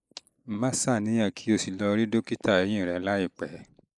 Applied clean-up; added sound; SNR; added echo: neural mask model Resemble Enhance denoiser.